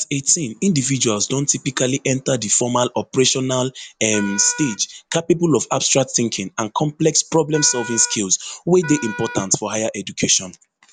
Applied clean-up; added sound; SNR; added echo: none; Wind instrument, woodwind instrument; 14 dB; none.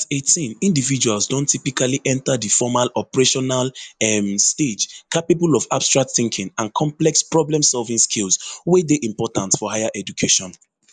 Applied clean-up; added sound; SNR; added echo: neural mask model Resemble Enhance denoiser.